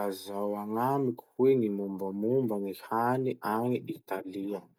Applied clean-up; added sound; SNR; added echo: none; none; none; none.